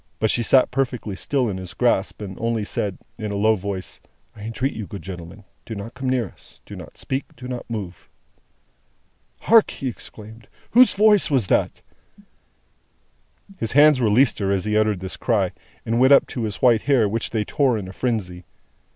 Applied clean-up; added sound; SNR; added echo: none; none; none; none.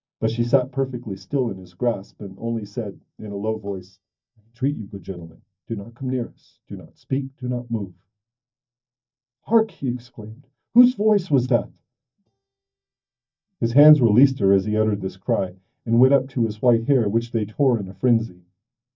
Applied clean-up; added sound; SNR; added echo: neural mask model DeepFilterNet 3.